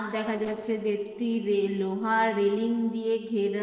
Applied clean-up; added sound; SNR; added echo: neural separator model SepFormer DNS4.